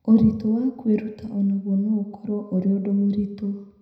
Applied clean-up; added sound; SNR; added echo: none; none; none; reverberation time 0.8 s.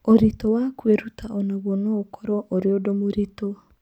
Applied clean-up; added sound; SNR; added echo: none; none; none; none.